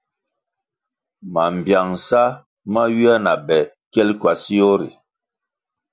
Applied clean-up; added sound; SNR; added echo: none; none; none; none.